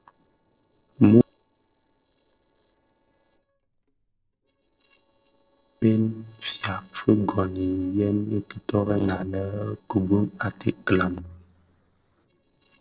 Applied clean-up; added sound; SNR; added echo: neural separator model SepFormer DNS4.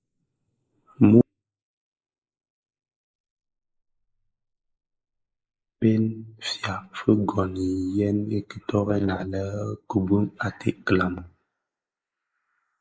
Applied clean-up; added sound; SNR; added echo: neural mask model Resemble Enhance denoiser.